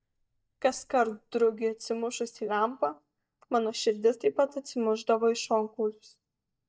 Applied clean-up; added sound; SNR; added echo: neural mask model DeepFilterNet 3.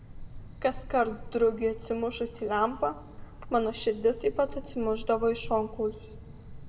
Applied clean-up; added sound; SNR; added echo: none; Cricket; 12 dB; reverberation time 1.2 s.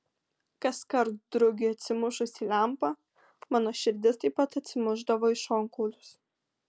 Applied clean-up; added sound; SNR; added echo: none; none; none; none.